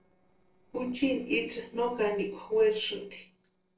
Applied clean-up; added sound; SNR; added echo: neural separator model SepFormer DNS4.